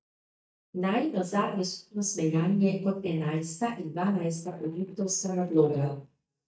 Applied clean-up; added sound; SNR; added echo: neural mask model DeepFilterNet 3.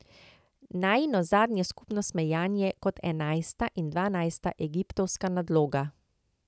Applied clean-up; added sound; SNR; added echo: none; none; none; none.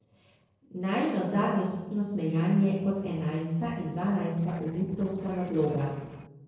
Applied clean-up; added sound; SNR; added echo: neural separator model SepFormer DNS4.